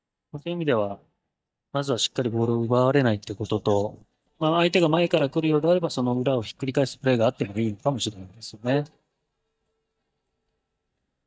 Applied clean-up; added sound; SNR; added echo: neural mask model DeepFilterNet 3.